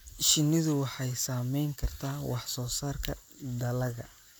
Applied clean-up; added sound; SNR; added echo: neural mask model Resemble Enhance denoiser.